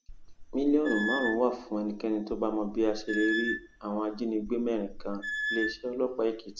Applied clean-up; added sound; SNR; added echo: none; Squeak / Screech; 7 dB; none.